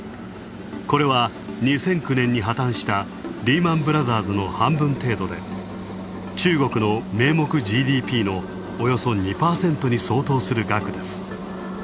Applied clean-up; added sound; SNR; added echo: none; none; none; none.